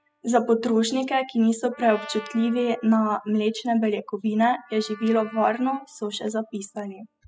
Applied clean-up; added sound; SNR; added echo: classical method spectral subtraction.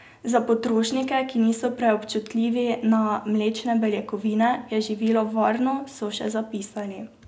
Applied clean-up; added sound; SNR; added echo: none; none; none; none.